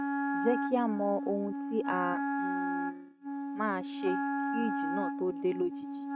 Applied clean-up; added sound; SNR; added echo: neural mask model RNNoise.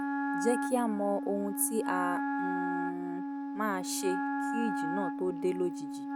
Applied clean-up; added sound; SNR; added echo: none; Wind instrument, woodwind instrument; 0 dB; none.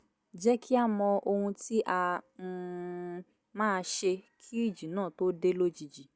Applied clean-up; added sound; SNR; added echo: none; none; none; none.